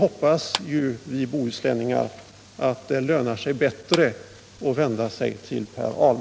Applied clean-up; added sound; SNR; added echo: none; Clapping; 12 dB; none.